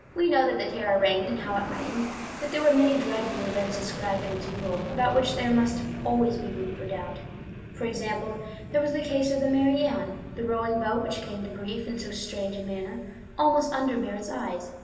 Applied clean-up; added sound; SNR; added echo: none; Fixed-wing aircraft, airplane; 11 dB; reverberation time 2.6 s.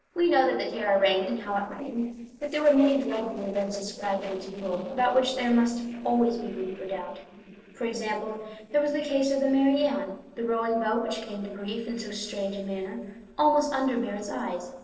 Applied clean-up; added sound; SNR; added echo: neural separator model SepFormer DNS4.